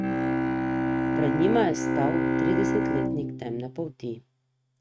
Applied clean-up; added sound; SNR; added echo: neural mask model RNNoise.